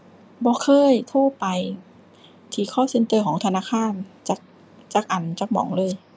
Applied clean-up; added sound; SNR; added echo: none; none; none; none.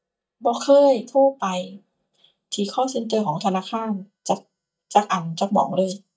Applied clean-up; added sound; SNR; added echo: neural mask model DeepFilterNet 3.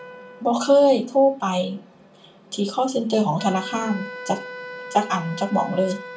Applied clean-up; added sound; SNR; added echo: none; Wind instrument, woodwind instrument; 16 dB; reverberation time 0.3 s.